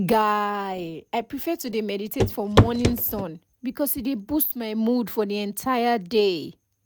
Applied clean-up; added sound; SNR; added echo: none; Walk, footsteps / Run / Wood; -3 dB; none.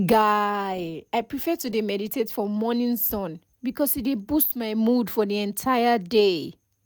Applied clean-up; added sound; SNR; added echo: none; none; none; none.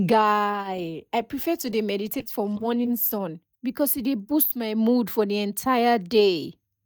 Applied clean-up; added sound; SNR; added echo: neural mask model DeepFilterNet 3.